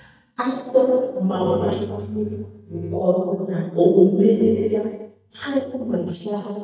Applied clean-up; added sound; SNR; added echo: neural mask model DeepFilterNet 3.